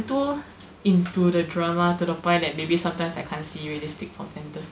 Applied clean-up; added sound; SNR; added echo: none; none; none; none.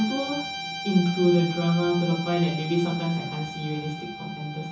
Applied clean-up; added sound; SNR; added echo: none; Guitar; 10 dB; reverberation time 0.7 s.